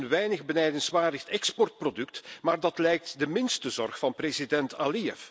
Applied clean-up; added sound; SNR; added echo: none; none; none; none.